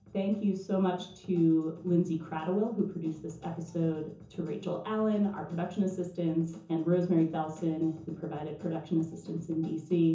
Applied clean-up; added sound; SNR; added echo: none; none; none; reverberation time 0.6 s.